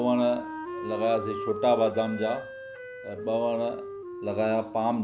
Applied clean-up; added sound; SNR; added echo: none; Wind instrument, woodwind instrument; 9 dB; none.